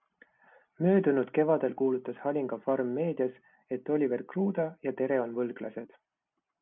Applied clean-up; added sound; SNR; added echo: none; none; none; none.